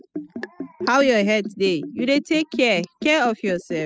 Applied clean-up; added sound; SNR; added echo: classical method spectral subtraction.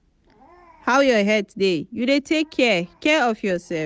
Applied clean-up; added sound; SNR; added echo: none; none; none; none.